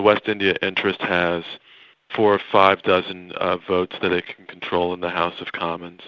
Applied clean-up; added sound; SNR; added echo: none; none; none; none.